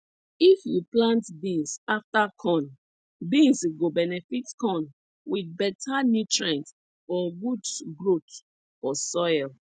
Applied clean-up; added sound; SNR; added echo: none; none; none; none.